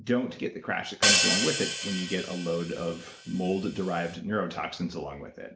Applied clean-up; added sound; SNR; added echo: none; Hi-hat; -2 dB; none.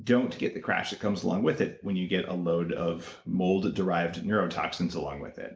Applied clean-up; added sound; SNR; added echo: none; none; none; none.